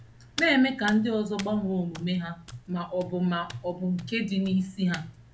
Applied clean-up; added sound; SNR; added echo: none; Hands; 16 dB; reverberation time 0.3 s.